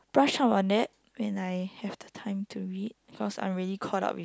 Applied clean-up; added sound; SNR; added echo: none; none; none; none.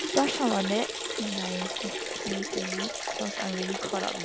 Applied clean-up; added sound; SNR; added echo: none; Liquid; 1 dB; none.